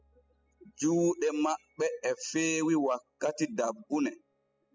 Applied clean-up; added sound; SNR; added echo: classical method spectral subtraction.